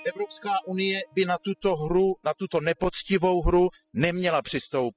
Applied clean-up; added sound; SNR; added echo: classical method spectral subtraction.